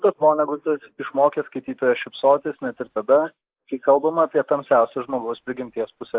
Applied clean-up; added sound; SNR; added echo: neural mask model Resemble Enhance denoiser.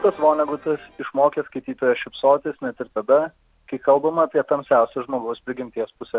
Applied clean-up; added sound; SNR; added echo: none; none; none; none.